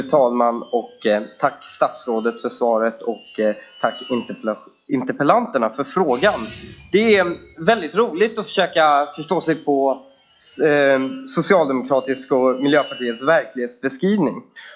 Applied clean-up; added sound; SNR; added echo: classical method log-MMSE.